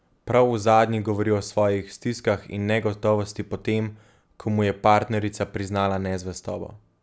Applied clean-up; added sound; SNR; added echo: none; none; none; none.